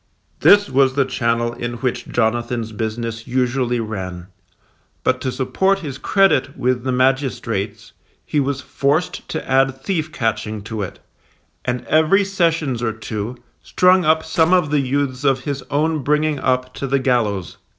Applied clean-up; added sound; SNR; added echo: neural separator model SepFormer DNS4.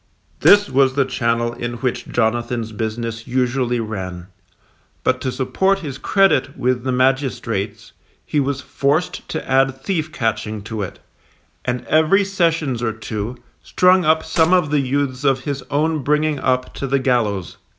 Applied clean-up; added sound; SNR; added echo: none; Gunshot, gunfire; 18 dB; none.